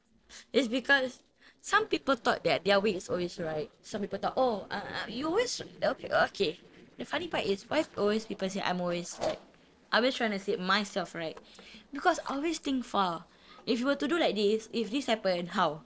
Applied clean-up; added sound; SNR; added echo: neural separator model SepFormer DNS4.